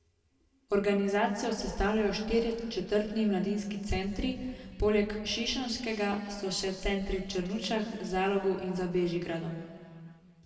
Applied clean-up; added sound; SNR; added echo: none; none; none; reverberation time 2.1 s.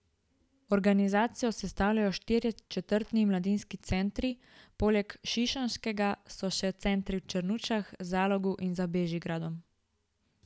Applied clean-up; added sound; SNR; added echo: none; none; none; none.